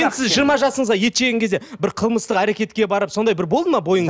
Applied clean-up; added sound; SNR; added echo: none; none; none; none.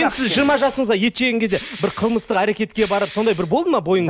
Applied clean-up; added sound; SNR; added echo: none; Respiratory sounds; 13 dB; none.